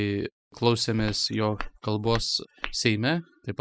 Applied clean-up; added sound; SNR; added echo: classical method spectral subtraction.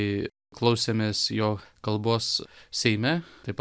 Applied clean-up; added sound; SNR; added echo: none; none; none; none.